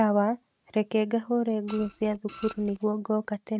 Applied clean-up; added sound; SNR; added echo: neural mask model RNNoise.